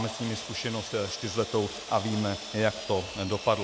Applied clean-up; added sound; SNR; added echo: none; Sawing; 10 dB; none.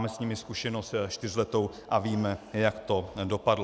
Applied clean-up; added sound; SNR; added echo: none; none; none; none.